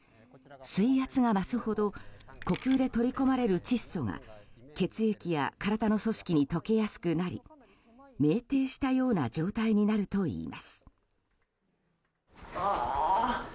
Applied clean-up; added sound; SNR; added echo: none; Coin (dropping); 18 dB; none.